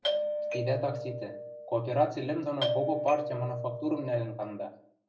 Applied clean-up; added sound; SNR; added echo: none; Doorbell; 3 dB; reverberation time 0.5 s.